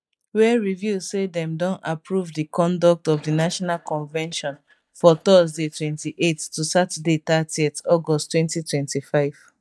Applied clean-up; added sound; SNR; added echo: neural mask model DeepFilterNet 3.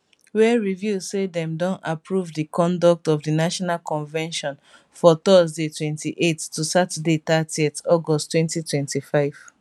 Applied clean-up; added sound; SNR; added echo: none; none; none; none.